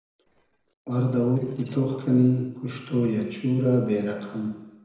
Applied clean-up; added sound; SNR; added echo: neural separator model SepFormer DNS4.